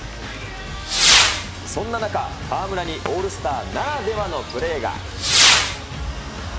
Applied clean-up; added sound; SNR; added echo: none; Whoosh, swoosh, swish / Fireworks; -4 dB; none.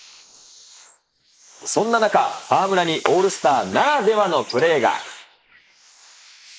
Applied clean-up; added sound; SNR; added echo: neural mask model Resemble Enhance denoiser.